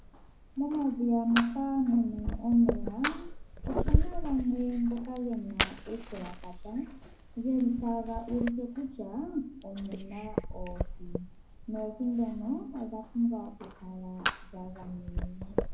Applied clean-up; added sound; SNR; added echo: none; Fire; 2 dB; reverberation time 0.3 s.